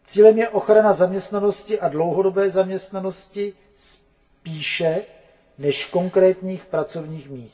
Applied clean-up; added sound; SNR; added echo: none; none; none; reverberation time 0.2 s.